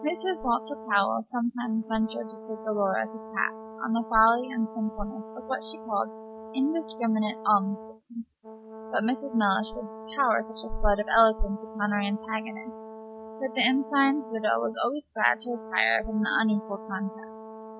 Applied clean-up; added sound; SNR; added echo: none; Brass instrument; 14 dB; none.